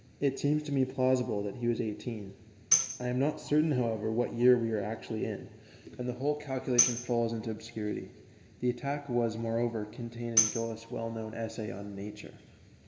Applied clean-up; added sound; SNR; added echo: none; Tambourine; 2 dB; reverberation time 1.7 s.